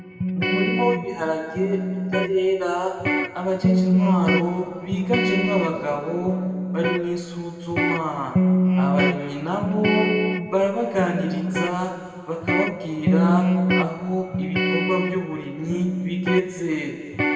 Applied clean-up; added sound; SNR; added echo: none; Electric guitar; -2 dB; reverberation time 2.1 s.